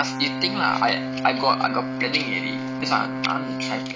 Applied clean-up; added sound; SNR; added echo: none; Brass instrument; 4 dB; none.